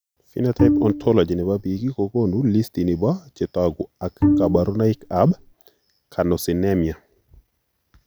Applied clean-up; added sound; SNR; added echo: none; Bowed string instrument; 1 dB; none.